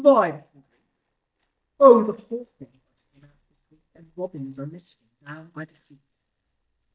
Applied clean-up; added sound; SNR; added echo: neural mask model DeepFilterNet 3.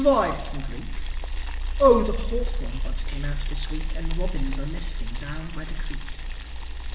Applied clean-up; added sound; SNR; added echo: none; Boiling; 17 dB; reverberation time 1.1 s.